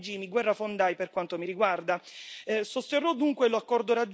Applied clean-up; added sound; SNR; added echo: none; none; none; none.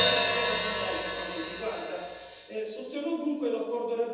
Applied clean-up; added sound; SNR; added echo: none; Hi-hat; -4 dB; reverberation time 1.1 s.